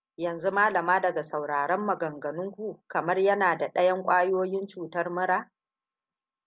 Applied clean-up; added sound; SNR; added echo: none; none; none; none.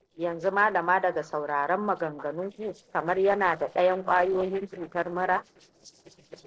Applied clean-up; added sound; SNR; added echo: neural separator model SepFormer DNS4.